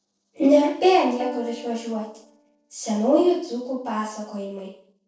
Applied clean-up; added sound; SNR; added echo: neural separator model SepFormer DNS4.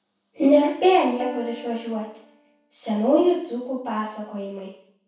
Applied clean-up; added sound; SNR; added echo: none; Piano; 19 dB; reverberation time 0.6 s.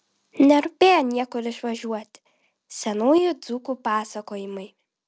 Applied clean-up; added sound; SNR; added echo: none; none; none; none.